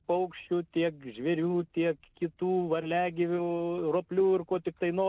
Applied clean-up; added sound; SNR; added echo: none; none; none; none.